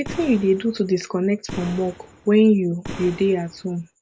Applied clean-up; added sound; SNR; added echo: none; Boom; 16 dB; none.